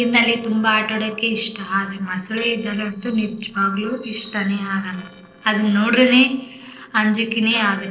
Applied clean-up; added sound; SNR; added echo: neural separator model SepFormer DNS4.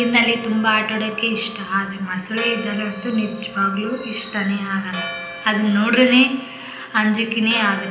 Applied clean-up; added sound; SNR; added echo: none; Church bell; 14 dB; reverberation time 0.8 s.